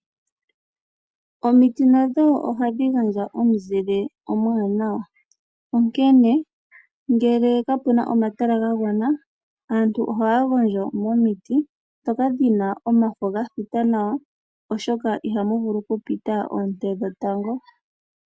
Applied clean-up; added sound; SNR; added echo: none; none; none; none.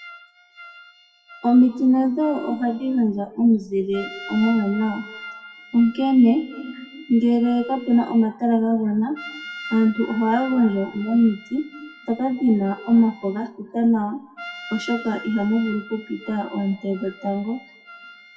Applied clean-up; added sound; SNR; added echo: classical method WPE with log-MMSE.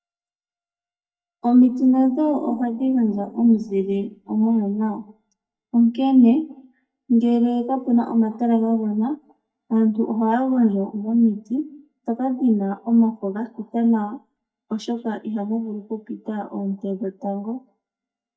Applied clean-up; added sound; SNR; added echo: neural mask model DeepFilterNet 3.